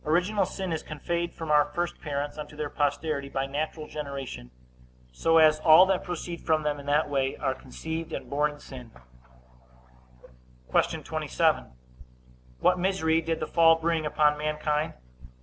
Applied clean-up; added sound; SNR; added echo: none; none; none; none.